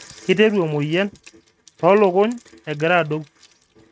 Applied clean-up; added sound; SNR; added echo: neural mask model RNNoise.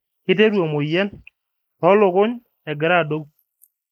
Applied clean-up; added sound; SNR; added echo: neural mask model Resemble Enhance denoiser.